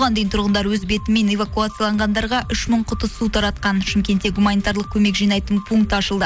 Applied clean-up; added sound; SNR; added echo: none; none; none; none.